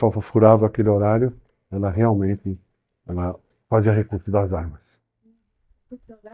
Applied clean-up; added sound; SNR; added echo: neural mask model DeepFilterNet 3.